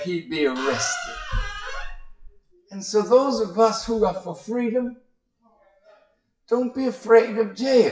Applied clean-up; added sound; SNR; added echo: classical method WPE with log-MMSE.